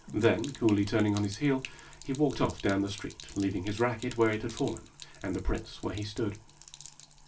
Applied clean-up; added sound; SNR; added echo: none; Sink (filling or washing); 18 dB; reverberation time 0.2 s.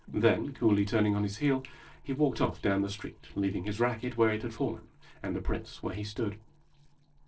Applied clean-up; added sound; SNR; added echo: neural separator model SepFormer DNS4.